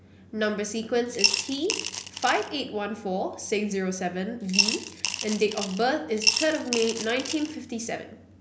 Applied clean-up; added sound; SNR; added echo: none; Coin (dropping) / Glass; 1 dB; none.